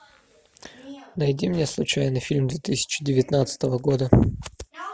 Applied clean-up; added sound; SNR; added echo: none; none; none; none.